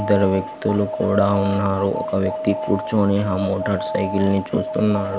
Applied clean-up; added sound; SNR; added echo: none; Alarm; 8 dB; none.